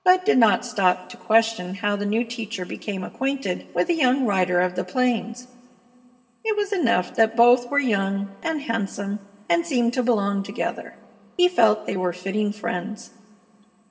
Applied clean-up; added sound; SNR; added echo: none; none; none; reverberation time 1.8 s.